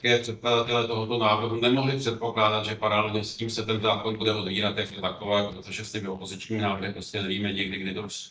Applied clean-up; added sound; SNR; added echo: neural mask model DeepFilterNet 3.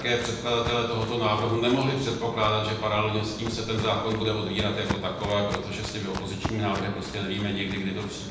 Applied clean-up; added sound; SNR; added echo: none; Walk, footsteps; 10 dB; reverberation time 0.9 s.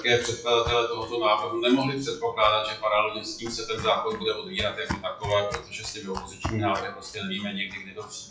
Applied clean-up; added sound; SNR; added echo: classical method WPE with log-MMSE.